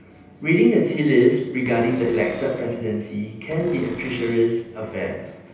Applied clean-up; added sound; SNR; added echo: none; Cupboard open or close; 19 dB; reverberation time 0.9 s.